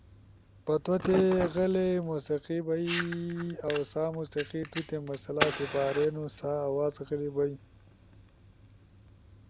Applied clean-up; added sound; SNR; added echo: none; Fire; 9 dB; none.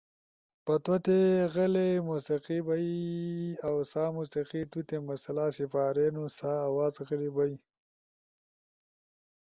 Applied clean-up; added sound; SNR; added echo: none; none; none; none.